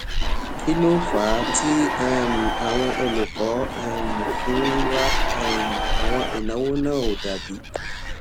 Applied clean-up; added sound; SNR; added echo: none; Animal + Crowd / Cheering; -1 dB; none.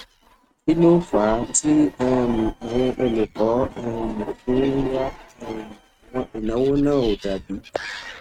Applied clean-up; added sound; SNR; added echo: neural mask model RNNoise.